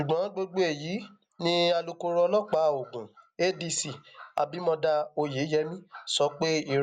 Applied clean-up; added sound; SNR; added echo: none; none; none; none.